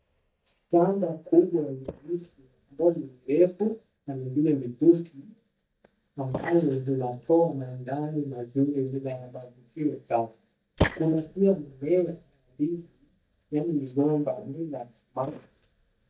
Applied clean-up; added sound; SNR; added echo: neural mask model DeepFilterNet 3.